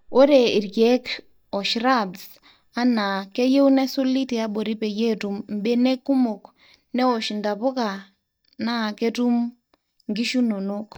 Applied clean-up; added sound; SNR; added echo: neural mask model DeepFilterNet 3.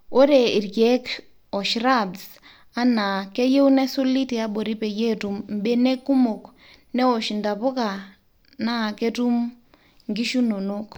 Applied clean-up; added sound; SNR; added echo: none; none; none; none.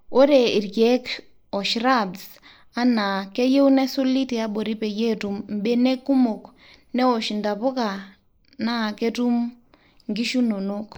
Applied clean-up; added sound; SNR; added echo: neural mask model Resemble Enhance denoiser.